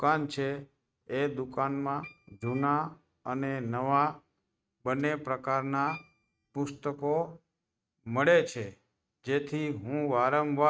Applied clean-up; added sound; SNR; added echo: neural mask model RNNoise.